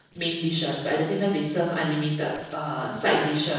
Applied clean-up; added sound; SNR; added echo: neural separator model SepFormer DNS4.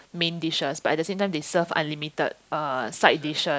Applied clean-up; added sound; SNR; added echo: none; none; none; none.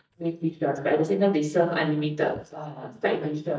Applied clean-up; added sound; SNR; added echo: neural mask model DeepFilterNet 3.